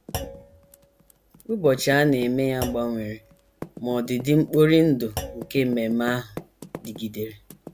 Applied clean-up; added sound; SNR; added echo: none; Thump, thud + Typing; 15 dB; none.